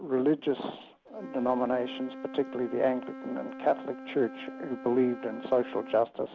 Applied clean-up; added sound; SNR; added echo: none; Wind instrument, woodwind instrument; 13 dB; none.